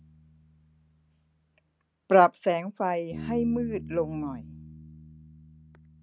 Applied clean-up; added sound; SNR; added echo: none; Bass guitar; 15 dB; none.